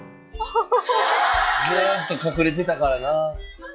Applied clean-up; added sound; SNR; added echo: classical method log-MMSE.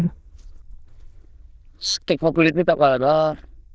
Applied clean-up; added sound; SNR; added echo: neural diffusion model UNIVERSE++.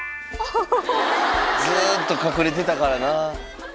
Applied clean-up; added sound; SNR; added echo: none; none; none; none.